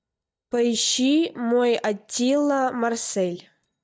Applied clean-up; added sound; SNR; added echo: neural mask model DeepFilterNet 3.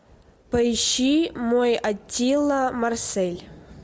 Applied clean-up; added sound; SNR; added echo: none; none; none; none.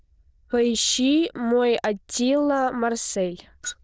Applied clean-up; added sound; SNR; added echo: neural diffusion model UNIVERSE++.